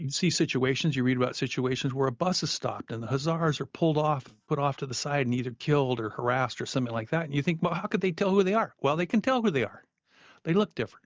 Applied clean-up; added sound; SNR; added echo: neural mask model DeepFilterNet 3.